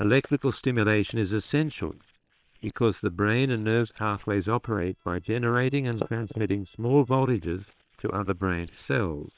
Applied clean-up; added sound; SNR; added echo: neural separator model SepFormer WHAM!.